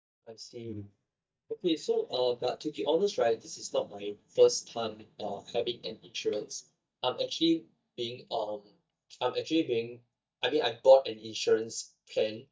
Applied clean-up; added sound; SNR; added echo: neural mask model DeepFilterNet 3.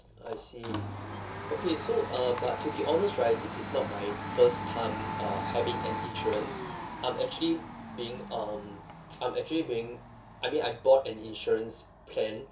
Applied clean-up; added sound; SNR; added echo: none; Domestic sounds, home sounds; 7 dB; reverberation time 0.2 s.